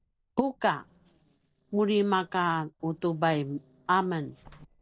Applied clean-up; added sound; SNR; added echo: neural separator model SepFormer DNS4.